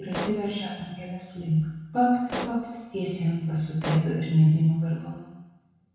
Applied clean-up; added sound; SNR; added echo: none; Explosion; 12 dB; reverberation time 1.0 s.